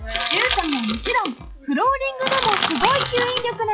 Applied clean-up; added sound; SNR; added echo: classical method log-MMSE.